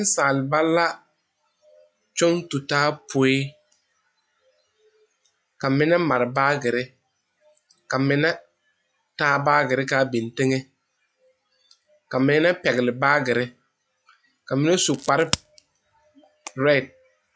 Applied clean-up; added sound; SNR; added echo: classical method log-MMSE.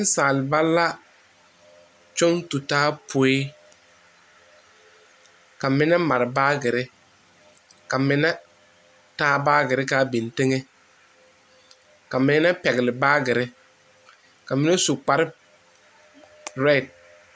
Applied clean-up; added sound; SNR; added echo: none; none; none; none.